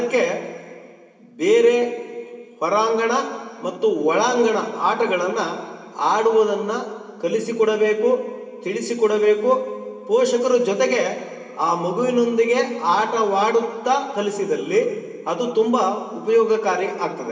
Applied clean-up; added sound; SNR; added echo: none; none; none; reverberation time 2.0 s.